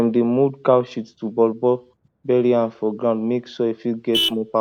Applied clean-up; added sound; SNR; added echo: none; Vehicle horn, car horn, honking; 13 dB; none.